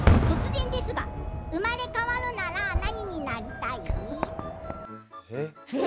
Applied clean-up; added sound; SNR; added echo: none; Fireworks; -4 dB; none.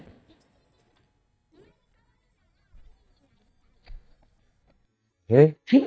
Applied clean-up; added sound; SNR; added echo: neural mask model DeepFilterNet 3.